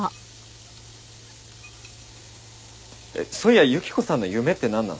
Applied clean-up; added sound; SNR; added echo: none; none; none; none.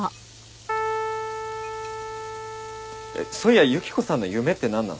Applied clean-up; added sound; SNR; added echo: none; Keyboard (musical); 6 dB; none.